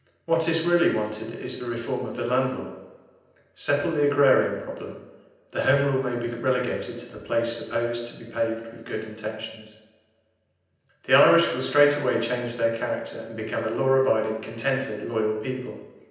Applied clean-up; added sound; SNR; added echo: none; none; none; reverberation time 0.9 s.